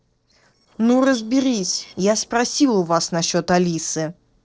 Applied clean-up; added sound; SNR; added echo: neural separator model SepFormer DNS4.